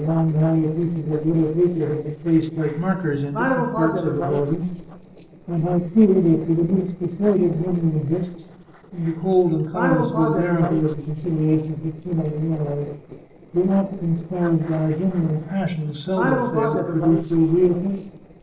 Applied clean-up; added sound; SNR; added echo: neural separator model SepFormer DNS4.